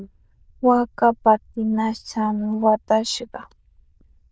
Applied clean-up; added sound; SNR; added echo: neural diffusion model UNIVERSE++.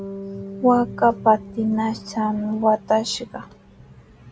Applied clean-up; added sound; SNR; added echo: none; Bass guitar; 16 dB; none.